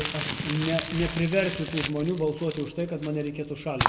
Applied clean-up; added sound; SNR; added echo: none; Crumpling, crinkling; 4 dB; reverberation time 1.1 s.